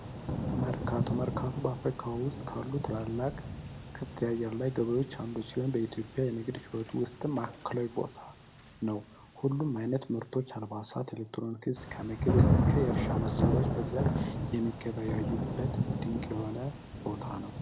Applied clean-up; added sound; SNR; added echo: none; Thunder / Rain; 0 dB; reverberation time 1.2 s.